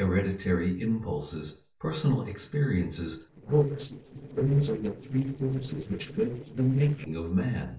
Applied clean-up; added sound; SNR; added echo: neural separator model SepFormer DNS4.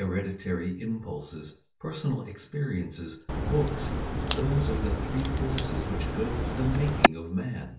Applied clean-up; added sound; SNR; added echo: none; Crack; -4 dB; reverberation time 0.4 s.